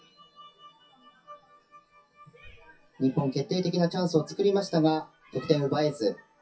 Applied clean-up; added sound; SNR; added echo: classical method WPE with log-MMSE.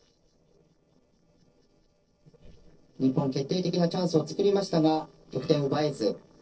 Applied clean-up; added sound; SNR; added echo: neural separator model SepFormer DNS4.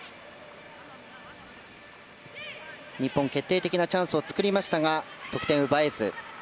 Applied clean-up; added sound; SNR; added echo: none; none; none; none.